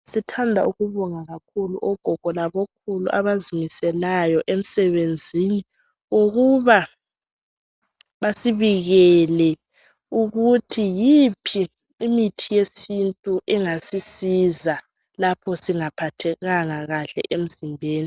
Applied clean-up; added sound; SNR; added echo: none; none; none; none.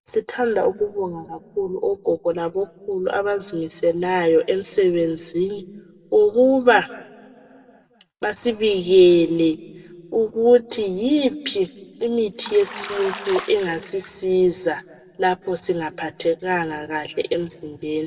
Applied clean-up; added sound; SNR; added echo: none; Bathtub (filling or washing); 14 dB; reverberation time 1.8 s.